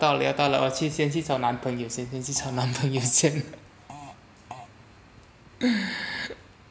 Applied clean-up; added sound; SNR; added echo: none; Fart; 19 dB; none.